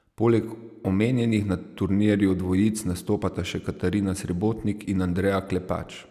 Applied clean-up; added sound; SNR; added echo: none; none; none; none.